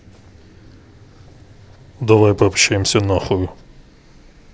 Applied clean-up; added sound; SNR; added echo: none; none; none; none.